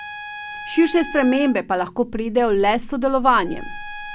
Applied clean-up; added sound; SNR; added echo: none; Trumpet; 16 dB; none.